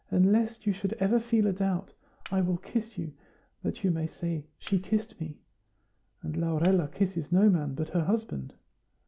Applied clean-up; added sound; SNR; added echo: none; Cutlery, silverware; 11 dB; none.